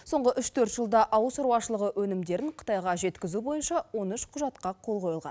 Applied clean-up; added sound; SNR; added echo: none; none; none; none.